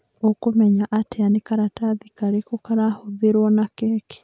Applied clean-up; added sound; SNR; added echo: none; none; none; none.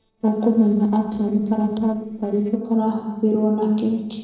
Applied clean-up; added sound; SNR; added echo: neural separator model SepFormer DNS4.